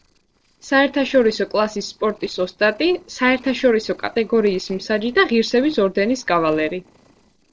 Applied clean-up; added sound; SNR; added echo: neural separator model SepFormer DNS4.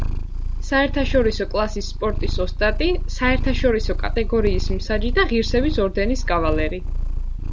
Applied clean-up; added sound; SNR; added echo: none; Purr; 0 dB; none.